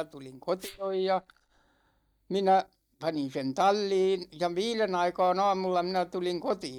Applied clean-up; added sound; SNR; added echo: neural mask model DeepFilterNet 3.